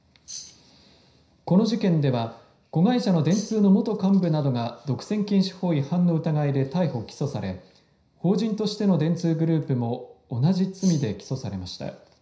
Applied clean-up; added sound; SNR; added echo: none; Tambourine; 16 dB; reverberation time 0.5 s.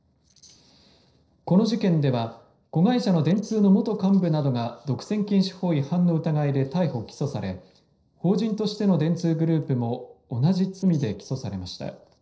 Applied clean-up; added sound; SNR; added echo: neural separator model SepFormer DNS4.